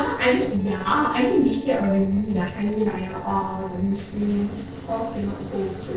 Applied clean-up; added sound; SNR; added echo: neural separator model SepFormer DNS4.